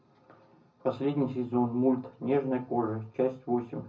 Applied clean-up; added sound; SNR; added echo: none; none; none; reverberation time 0.4 s.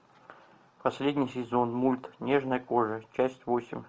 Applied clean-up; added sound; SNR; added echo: none; none; none; none.